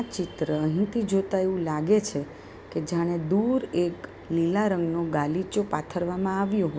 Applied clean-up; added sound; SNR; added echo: none; none; none; none.